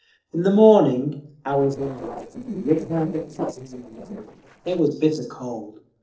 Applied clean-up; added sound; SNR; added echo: neural separator model SepFormer DNS4.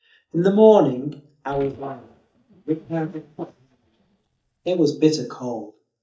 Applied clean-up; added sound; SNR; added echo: neural mask model DeepFilterNet 3.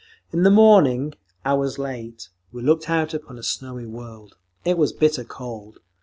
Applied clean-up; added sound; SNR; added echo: none; none; none; none.